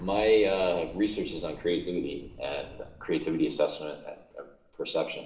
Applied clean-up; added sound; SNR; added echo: none; Boom; 20 dB; reverberation time 0.7 s.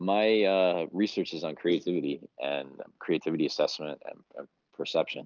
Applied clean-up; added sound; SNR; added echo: none; none; none; none.